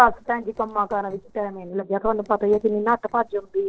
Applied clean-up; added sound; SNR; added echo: neural separator model SepFormer DNS4.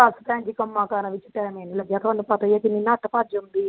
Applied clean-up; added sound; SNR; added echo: none; none; none; none.